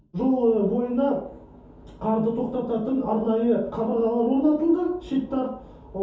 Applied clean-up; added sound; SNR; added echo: none; none; none; reverberation time 0.6 s.